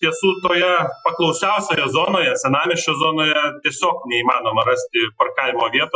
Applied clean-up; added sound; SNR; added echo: classical method Wiener filter.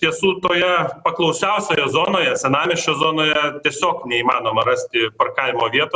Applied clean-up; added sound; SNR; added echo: none; none; none; none.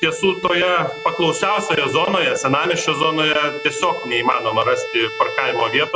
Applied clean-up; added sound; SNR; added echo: none; Bowed string instrument; 11 dB; none.